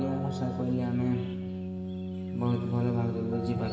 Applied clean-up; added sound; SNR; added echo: none; Keyboard (musical); 3 dB; reverberation time 1.5 s.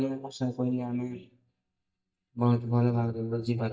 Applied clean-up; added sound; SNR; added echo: neural mask model DeepFilterNet 3.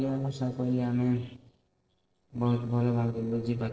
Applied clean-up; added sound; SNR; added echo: neural separator model SepFormer DNS4.